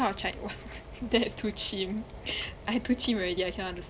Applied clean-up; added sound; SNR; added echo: none; Boiling; 16 dB; none.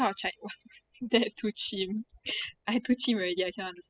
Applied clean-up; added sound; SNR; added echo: classical method spectral subtraction.